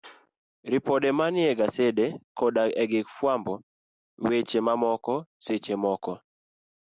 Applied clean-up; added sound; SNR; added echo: none; none; none; none.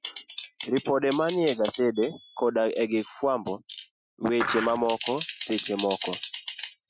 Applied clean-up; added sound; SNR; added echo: classical method Wiener filter.